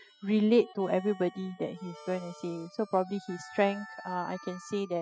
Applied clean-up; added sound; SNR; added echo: classical method spectral subtraction.